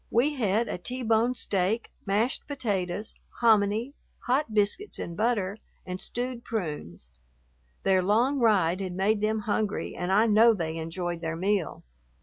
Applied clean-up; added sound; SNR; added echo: none; none; none; none.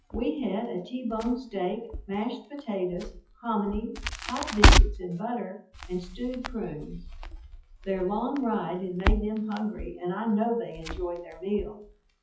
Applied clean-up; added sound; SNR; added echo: classical method WPE with log-MMSE.